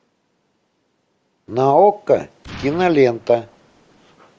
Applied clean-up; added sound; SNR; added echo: none; Explosion; 20 dB; none.